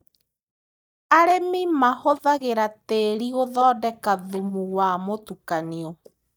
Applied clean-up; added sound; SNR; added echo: neural mask model DeepFilterNet 3.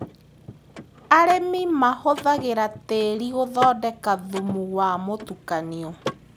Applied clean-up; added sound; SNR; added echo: none; Mechanisms / Car; 14 dB; none.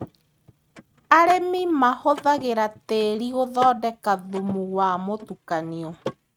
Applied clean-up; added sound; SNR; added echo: neural mask model RNNoise.